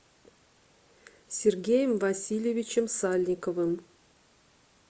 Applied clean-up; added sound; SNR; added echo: none; none; none; none.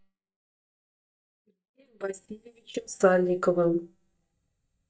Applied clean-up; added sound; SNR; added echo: neural mask model DeepFilterNet 3.